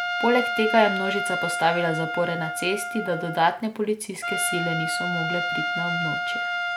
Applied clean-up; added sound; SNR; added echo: none; Trumpet; 2 dB; none.